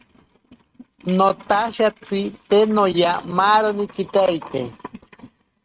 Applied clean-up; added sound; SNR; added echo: neural mask model RNNoise.